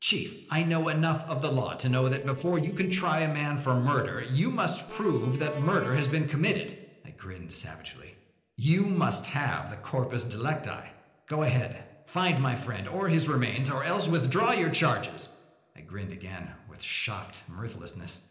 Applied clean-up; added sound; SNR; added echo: neural separator model SepFormer DNS4.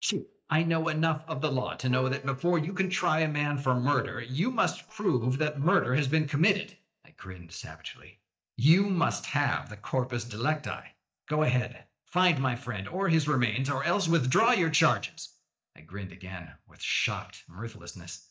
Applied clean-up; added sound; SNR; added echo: neural mask model DeepFilterNet 3.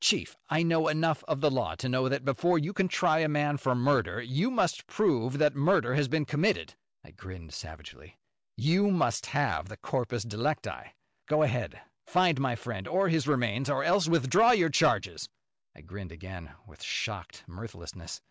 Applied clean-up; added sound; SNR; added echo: none; none; none; none.